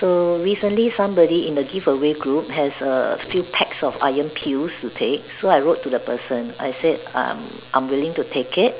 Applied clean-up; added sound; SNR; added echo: none; none; none; none.